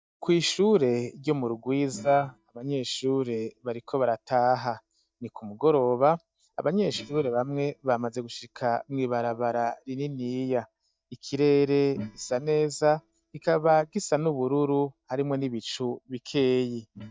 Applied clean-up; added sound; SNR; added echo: neural mask model DeepFilterNet 3.